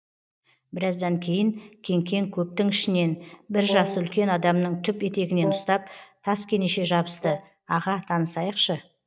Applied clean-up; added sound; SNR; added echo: neural mask model DeepFilterNet 3.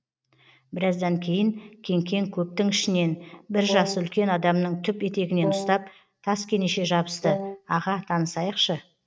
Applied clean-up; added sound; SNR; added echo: neural mask model RNNoise.